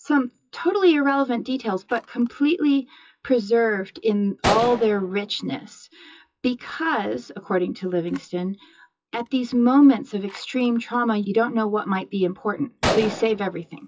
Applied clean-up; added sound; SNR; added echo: classical method WPE with log-MMSE.